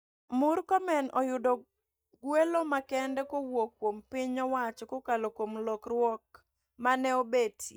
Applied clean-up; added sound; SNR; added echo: neural mask model DeepFilterNet 3.